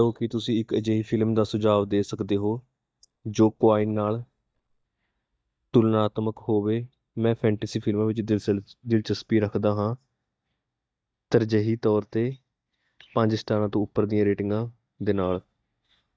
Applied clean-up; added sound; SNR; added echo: neural mask model DeepFilterNet 3.